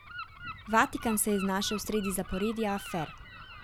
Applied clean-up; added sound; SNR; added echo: none; Gull, seagull; 12 dB; none.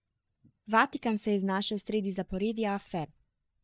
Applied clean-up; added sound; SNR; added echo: neural mask model DeepFilterNet 3.